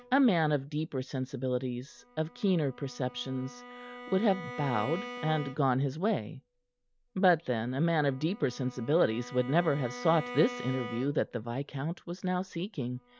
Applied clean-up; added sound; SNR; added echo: none; Bowed string instrument; 15 dB; none.